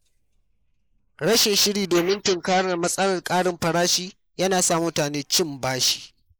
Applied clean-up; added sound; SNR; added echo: neural mask model Resemble Enhance denoiser.